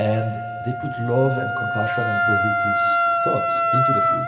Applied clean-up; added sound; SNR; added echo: none; Wind instrument, woodwind instrument; -4 dB; reverberation time 2.0 s.